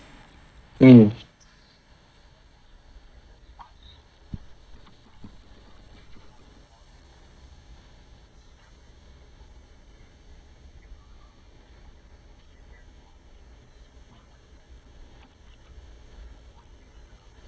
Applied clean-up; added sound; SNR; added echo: neural mask model DeepFilterNet 3.